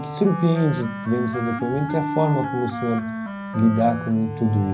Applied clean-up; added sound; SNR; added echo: none; Wind instrument, woodwind instrument; 7 dB; reverberation time 0.5 s.